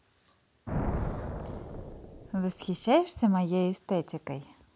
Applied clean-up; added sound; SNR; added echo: none; Thunder; 7 dB; none.